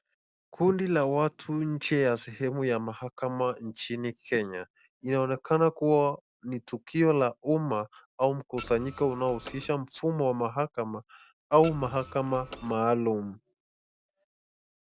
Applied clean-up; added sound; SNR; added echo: none; Printer; 15 dB; none.